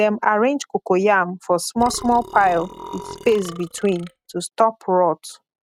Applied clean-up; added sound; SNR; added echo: neural mask model RNNoise.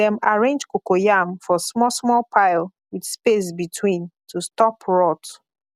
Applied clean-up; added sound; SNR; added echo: none; none; none; none.